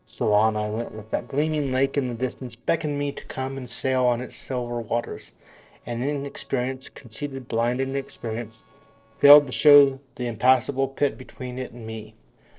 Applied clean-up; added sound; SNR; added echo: neural separator model SepFormer DNS4.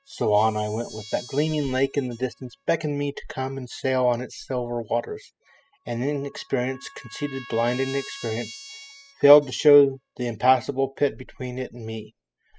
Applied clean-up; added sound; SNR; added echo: classical method spectral subtraction.